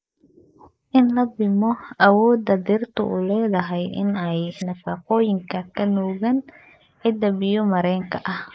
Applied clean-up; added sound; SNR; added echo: neural mask model Resemble Enhance denoiser.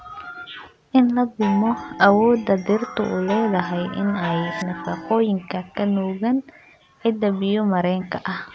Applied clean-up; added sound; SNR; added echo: none; Chime; 11 dB; none.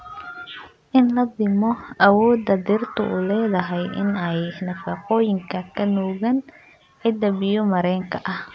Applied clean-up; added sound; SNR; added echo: none; none; none; none.